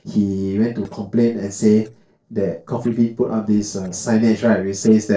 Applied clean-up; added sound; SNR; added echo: neural separator model SepFormer DNS4.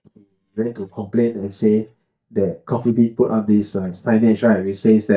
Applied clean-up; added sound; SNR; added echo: neural mask model DeepFilterNet 3.